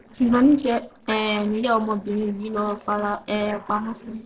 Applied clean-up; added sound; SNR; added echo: neural separator model SepFormer DNS4.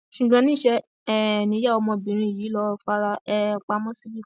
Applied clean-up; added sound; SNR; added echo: none; none; none; none.